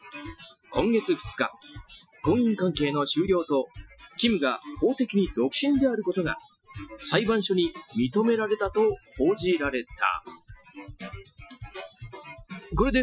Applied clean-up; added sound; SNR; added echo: classical method Wiener filter.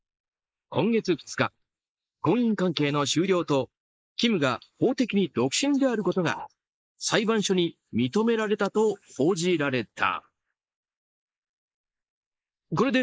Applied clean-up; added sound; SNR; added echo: neural mask model Resemble Enhance denoiser.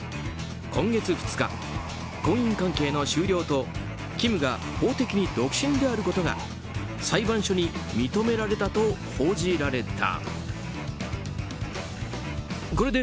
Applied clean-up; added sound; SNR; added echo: none; Sawing; 14 dB; none.